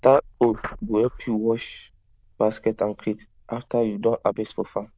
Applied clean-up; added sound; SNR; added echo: neural diffusion model UNIVERSE++.